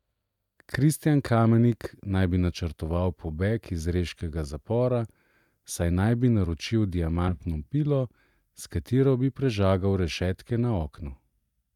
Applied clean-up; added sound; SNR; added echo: neural mask model DeepFilterNet 3.